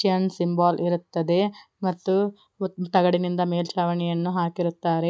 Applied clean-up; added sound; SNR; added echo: none; none; none; none.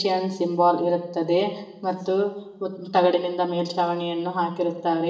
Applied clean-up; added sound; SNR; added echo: none; none; none; reverberation time 0.9 s.